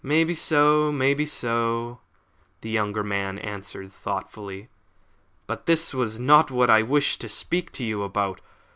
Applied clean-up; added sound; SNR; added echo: none; none; none; none.